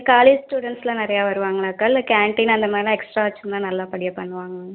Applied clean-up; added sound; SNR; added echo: none; none; none; none.